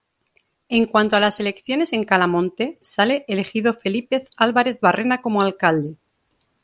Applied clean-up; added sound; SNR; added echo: none; none; none; none.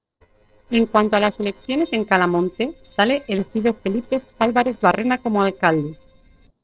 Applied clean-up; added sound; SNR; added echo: neural separator model SepFormer DNS4.